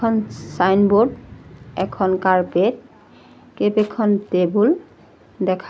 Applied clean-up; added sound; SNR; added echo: none; none; none; none.